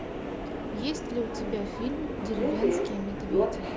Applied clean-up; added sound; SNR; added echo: none; Subway, metro, underground; -4 dB; none.